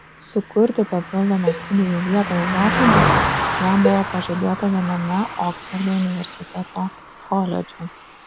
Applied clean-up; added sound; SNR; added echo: none; Cowbell + Car passing by; 3 dB; none.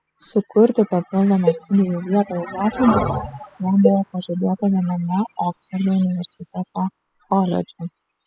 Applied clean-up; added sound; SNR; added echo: classical method spectral subtraction.